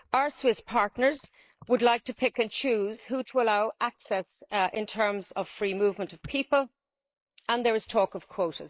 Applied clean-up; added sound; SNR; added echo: neural mask model Resemble Enhance denoiser.